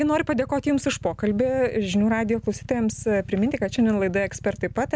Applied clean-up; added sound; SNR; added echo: none; Idling / Motorcycle; 15 dB; none.